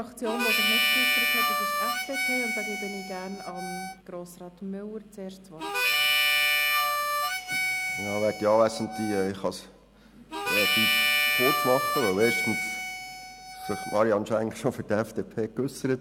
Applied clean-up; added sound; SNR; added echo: none; Harmonica; -4 dB; none.